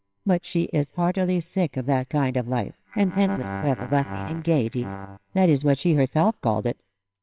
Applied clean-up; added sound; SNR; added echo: neural separator model SepFormer WHAMR!.